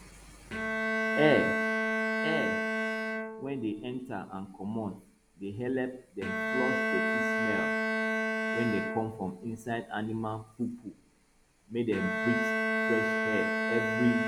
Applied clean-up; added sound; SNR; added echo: none; Bowed string instrument; -2 dB; none.